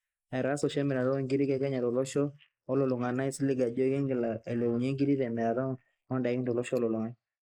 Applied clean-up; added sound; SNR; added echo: neural mask model Resemble Enhance denoiser.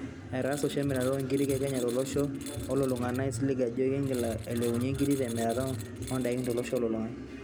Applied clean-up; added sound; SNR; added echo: none; Tools; 17 dB; none.